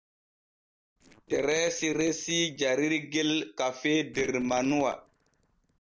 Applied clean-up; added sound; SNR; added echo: neural separator model SepFormer DNS4.